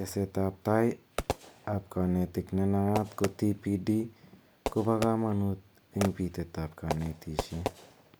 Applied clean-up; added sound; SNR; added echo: none; Fireworks; 10 dB; none.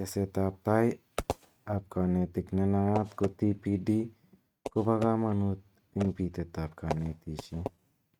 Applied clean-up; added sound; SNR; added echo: neural mask model RNNoise.